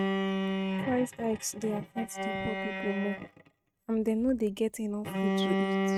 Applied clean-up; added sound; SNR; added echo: neural mask model RNNoise.